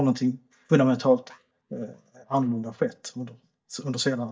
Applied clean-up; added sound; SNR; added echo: neural mask model DeepFilterNet 3.